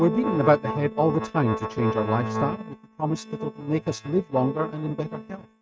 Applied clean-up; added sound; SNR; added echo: neural mask model RNNoise.